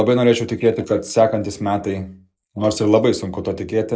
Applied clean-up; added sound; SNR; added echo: neural mask model Resemble Enhance denoiser.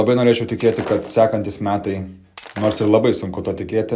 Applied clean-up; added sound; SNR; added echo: none; Shatter; 17 dB; none.